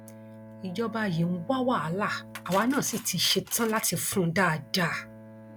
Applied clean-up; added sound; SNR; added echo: none; Bowed string instrument + Cutlery, silverware; 17 dB; none.